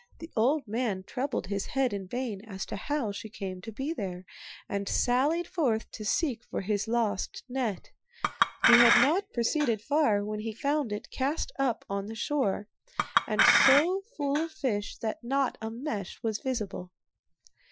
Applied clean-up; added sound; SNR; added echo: classical method Wiener filter.